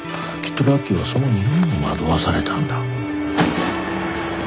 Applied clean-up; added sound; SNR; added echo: none; none; none; none.